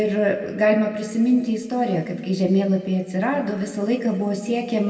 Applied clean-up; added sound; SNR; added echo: none; none; none; reverberation time 1.9 s.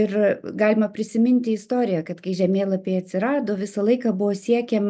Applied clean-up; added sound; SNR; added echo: none; none; none; none.